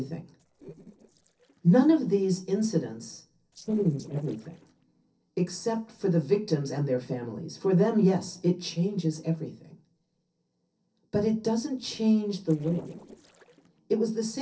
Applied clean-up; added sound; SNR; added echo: neural separator model SepFormer DNS4.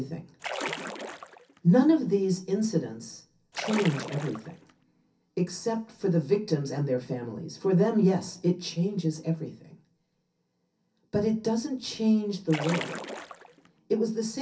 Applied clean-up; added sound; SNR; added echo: none; Splash, splatter; 9 dB; reverberation time 0.3 s.